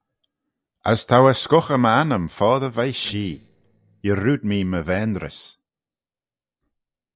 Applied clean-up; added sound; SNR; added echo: neural separator model SepFormer DNS4.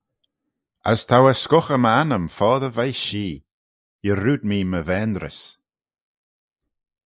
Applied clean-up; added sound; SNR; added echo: neural mask model Resemble Enhance denoiser.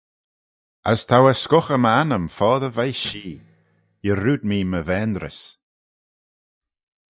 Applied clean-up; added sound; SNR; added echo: neural mask model DeepFilterNet 3.